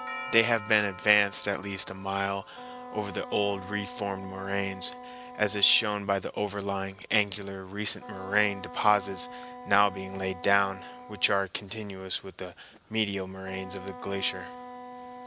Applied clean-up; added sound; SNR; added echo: none; Wind instrument, woodwind instrument + Doorbell; 14 dB; none.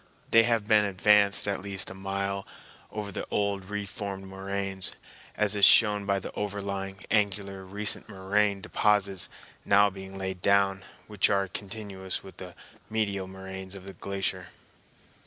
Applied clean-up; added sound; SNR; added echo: none; none; none; none.